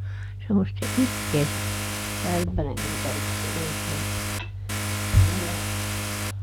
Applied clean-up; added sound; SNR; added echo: none; Vehicle; 4 dB; none.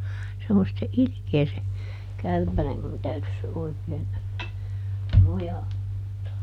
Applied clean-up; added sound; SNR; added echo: none; none; none; none.